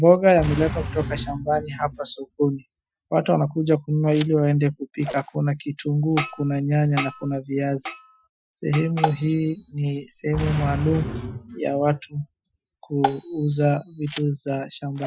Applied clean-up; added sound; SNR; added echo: classical method Wiener filter.